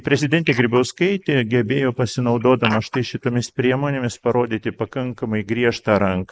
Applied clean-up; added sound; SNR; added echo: neural mask model Resemble Enhance denoiser.